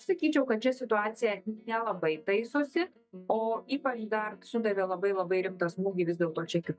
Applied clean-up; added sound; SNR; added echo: neural mask model DeepFilterNet 3.